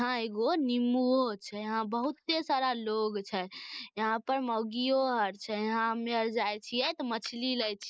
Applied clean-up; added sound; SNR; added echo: neural mask model Resemble Enhance denoiser.